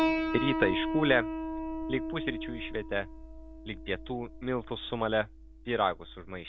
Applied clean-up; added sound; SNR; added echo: none; Piano; 3 dB; none.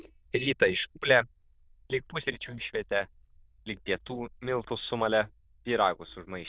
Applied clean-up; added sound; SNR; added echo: neural diffusion model UNIVERSE++.